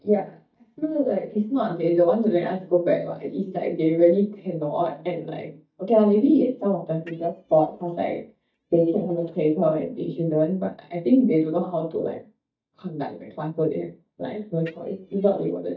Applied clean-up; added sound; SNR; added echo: neural mask model DeepFilterNet 3.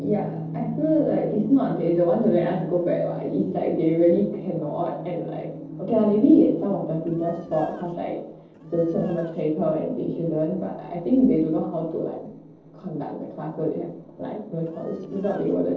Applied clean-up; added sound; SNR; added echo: neural separator model SepFormer DNS4.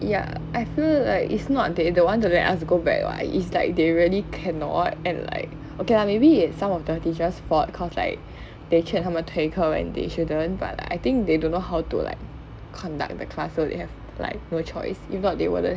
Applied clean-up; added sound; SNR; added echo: none; none; none; none.